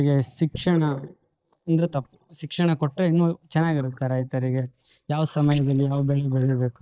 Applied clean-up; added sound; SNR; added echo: neural mask model DeepFilterNet 3.